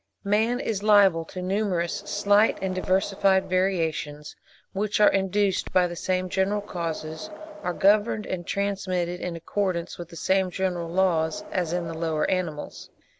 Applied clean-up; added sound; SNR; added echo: none; Crackle + Wind; 17 dB; none.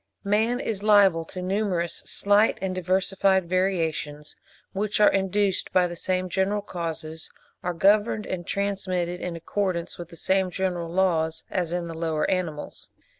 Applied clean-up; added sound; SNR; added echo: none; none; none; none.